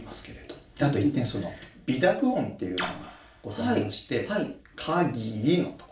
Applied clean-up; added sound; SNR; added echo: none; none; none; reverberation time 0.4 s.